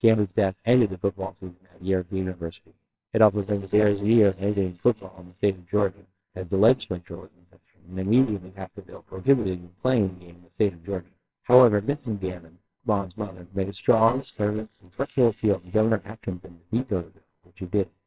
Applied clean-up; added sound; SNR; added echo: neural separator model SepFormer WHAMR!.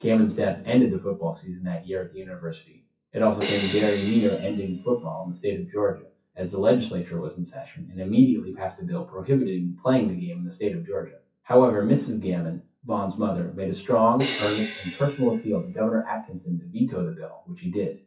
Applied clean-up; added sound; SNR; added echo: classical method WPE with log-MMSE.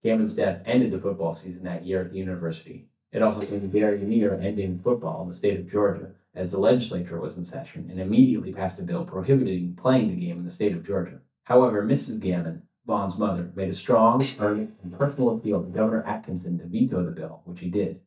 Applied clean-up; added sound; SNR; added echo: neural mask model DeepFilterNet 3.